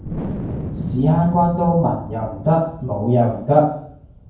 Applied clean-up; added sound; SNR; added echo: none; Wind; 11 dB; reverberation time 0.9 s.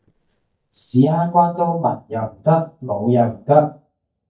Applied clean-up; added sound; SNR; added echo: neural mask model DeepFilterNet 3.